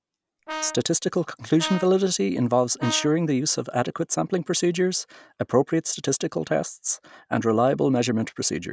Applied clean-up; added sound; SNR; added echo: none; Brass instrument; 13 dB; none.